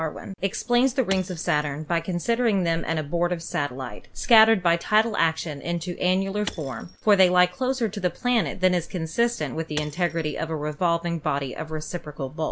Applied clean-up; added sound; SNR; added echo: none; Shatter / Crushing; 18 dB; none.